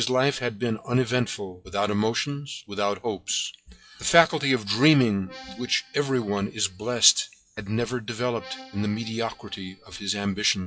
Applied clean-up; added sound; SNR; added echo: classical method WPE with log-MMSE.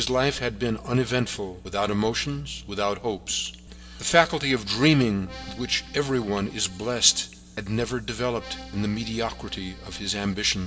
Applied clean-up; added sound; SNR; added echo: none; Accordion; 19 dB; reverberation time 1.2 s.